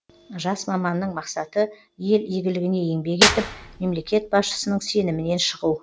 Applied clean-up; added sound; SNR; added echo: none; Clapping / Drum kit; 2 dB; none.